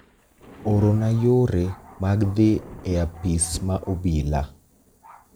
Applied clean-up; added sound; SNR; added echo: none; Thunder; 19 dB; none.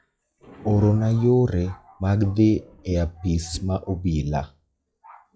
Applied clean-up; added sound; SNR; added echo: classical method log-MMSE.